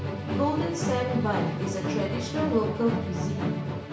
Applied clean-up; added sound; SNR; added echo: none; Musical instrument; 0 dB; reverberation time 0.6 s.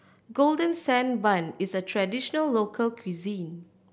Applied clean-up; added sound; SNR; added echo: none; none; none; none.